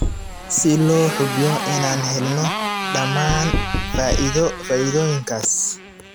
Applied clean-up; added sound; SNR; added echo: none; Motorcycle + Knock; 4 dB; none.